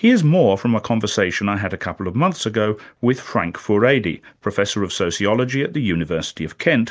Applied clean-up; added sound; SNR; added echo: none; none; none; none.